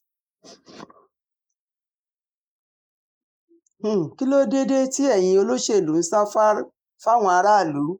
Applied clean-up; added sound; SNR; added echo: neural mask model Resemble Enhance denoiser.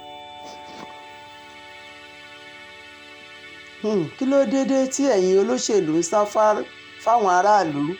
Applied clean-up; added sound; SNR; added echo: none; Musical instrument; 19 dB; none.